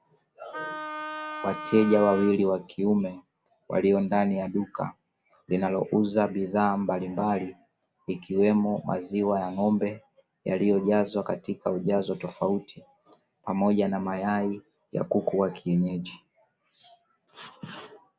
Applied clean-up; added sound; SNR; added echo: none; Wind instrument, woodwind instrument; 10 dB; none.